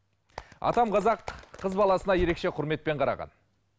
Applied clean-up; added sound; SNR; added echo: none; Car; 15 dB; none.